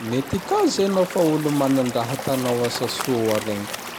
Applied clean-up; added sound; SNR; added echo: none; Stream / Liquid + Crumpling, crinkling; 11 dB; none.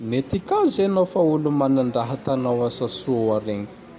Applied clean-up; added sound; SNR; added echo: none; none; none; none.